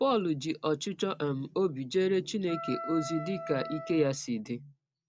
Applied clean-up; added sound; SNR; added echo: none; Wind instrument, woodwind instrument; 9 dB; none.